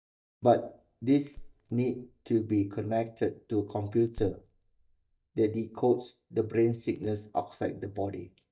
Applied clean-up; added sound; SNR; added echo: neural mask model DeepFilterNet 3.